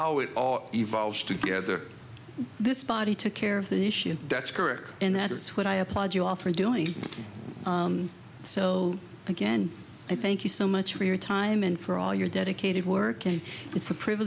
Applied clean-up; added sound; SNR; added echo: none; none; none; none.